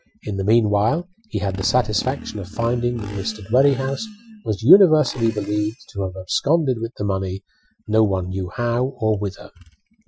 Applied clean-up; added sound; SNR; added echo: classical method Wiener filter.